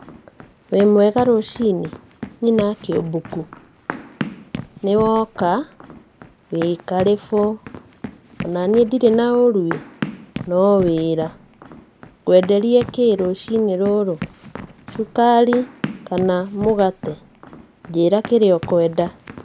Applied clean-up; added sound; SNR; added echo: none; Run; 15 dB; none.